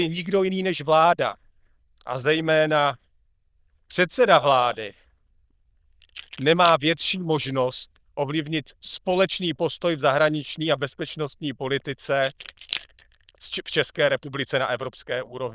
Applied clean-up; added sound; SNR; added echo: neural diffusion model UNIVERSE++.